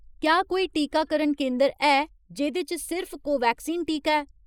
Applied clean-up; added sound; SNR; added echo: neural mask model Resemble Enhance denoiser.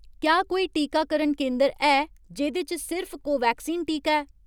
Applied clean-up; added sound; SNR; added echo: none; none; none; none.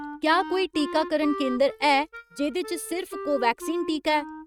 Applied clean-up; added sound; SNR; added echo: neural mask model RNNoise.